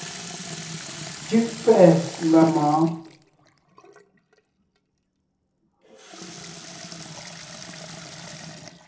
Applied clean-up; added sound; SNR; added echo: none; Sink (filling or washing) / Water tap, faucet; 15 dB; reverberation time 0.7 s.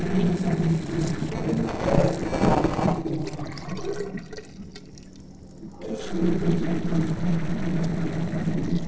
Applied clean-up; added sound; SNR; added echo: neural separator model SepFormer DNS4.